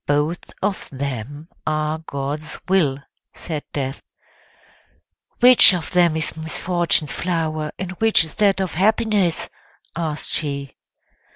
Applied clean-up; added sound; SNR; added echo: none; none; none; none.